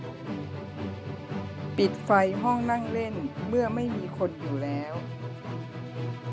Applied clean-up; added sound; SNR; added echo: none; Musical instrument; 5 dB; none.